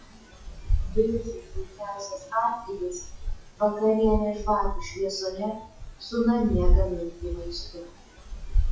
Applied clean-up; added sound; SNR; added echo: classical method WPE with log-MMSE.